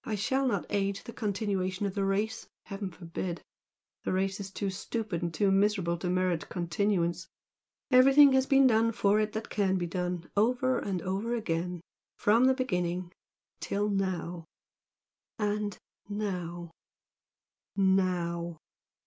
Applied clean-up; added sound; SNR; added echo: none; none; none; none.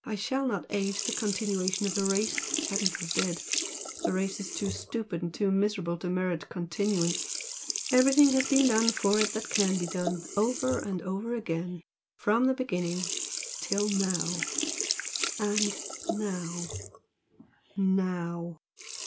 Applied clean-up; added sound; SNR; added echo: none; Sink (filling or washing); 5 dB; none.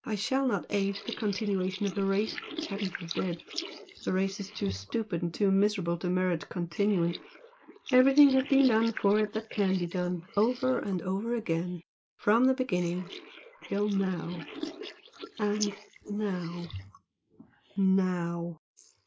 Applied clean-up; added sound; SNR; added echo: neural mask model Resemble Enhance denoiser.